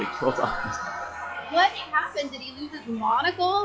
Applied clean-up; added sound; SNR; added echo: classical method log-MMSE.